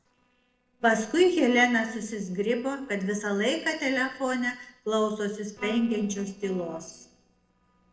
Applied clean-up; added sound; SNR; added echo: neural separator model SepFormer DNS4.